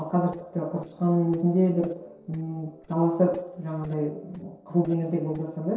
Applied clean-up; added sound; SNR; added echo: neural separator model SepFormer DNS4.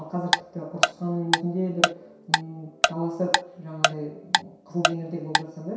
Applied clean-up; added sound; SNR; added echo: none; Tick-tock; -4 dB; reverberation time 0.7 s.